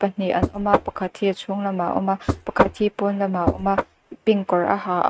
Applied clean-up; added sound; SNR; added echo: neural mask model RNNoise.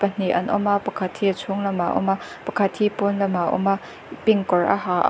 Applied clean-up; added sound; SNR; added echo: none; none; none; none.